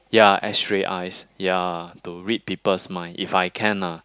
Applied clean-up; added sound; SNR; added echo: none; none; none; none.